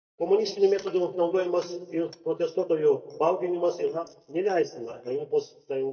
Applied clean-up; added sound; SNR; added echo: neural mask model DeepFilterNet 3.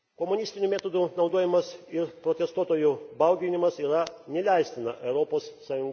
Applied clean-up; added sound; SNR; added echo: none; none; none; none.